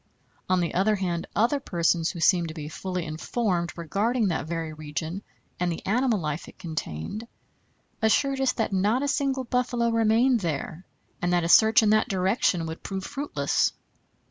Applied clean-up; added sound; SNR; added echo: none; none; none; none.